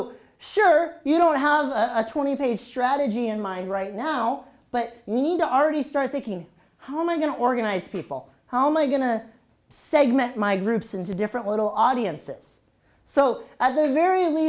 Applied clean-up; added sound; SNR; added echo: none; none; none; none.